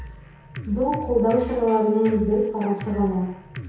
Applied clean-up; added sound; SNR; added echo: none; Drum kit; 14 dB; reverberation time 2.2 s.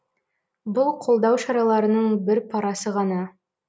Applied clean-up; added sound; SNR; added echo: none; none; none; none.